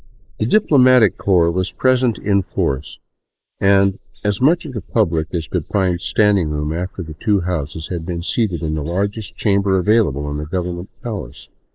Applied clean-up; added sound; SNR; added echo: neural mask model Resemble Enhance denoiser.